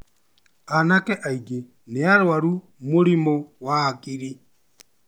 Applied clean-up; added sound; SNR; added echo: none; none; none; none.